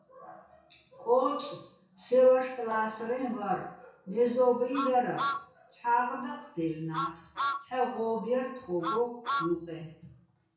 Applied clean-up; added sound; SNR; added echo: none; Truck; 6 dB; reverberation time 0.6 s.